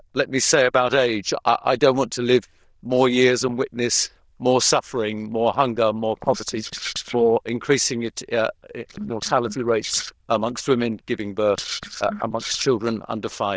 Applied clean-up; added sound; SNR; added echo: neural diffusion model UNIVERSE++.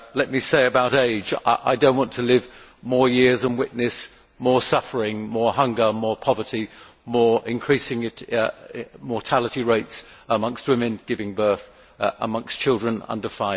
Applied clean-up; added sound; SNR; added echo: none; none; none; none.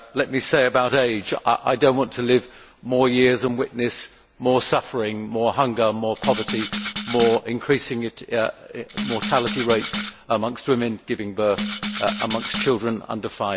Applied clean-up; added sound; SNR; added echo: none; Rattle (instrument); 6 dB; none.